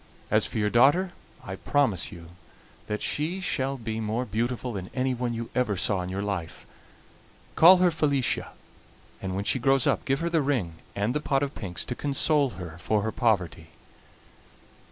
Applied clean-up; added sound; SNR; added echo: none; none; none; none.